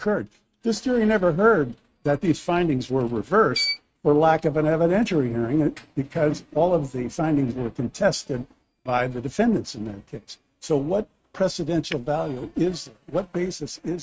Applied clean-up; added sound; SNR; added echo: neural mask model RNNoise.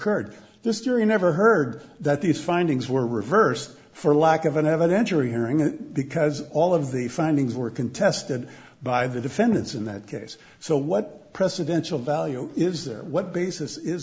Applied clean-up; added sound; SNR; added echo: none; none; none; none.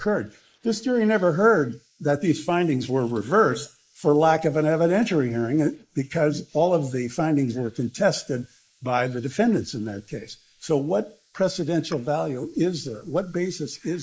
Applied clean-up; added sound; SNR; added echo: neural mask model Resemble Enhance denoiser.